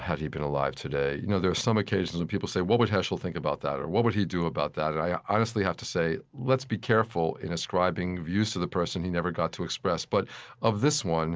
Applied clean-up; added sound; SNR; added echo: none; none; none; none.